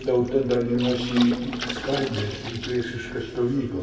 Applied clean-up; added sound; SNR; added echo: none; Water / Splash, splatter; 11 dB; reverberation time 1.9 s.